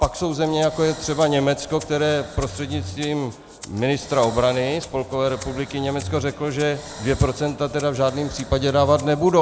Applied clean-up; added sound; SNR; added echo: none; Rattle (instrument) + Breathing; 15 dB; none.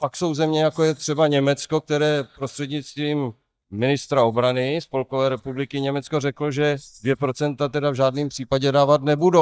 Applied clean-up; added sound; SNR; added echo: neural mask model DeepFilterNet 3.